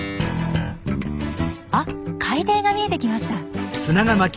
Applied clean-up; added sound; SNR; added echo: none; none; none; none.